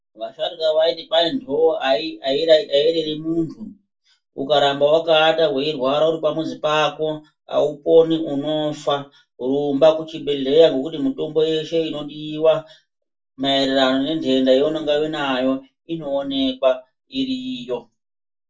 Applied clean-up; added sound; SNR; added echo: none; none; none; reverberation time 0.1 s.